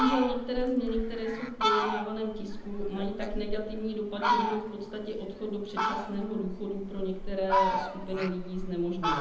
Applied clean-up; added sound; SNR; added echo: none; Fowl; 1 dB; reverberation time 0.8 s.